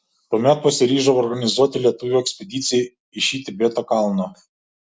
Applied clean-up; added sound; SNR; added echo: none; none; none; none.